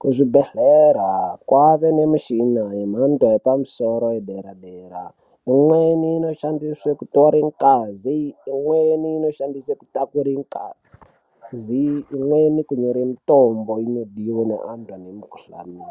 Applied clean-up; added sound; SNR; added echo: none; none; none; none.